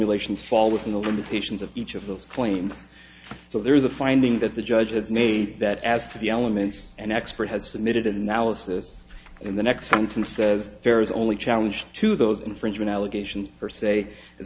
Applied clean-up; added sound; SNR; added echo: none; none; none; none.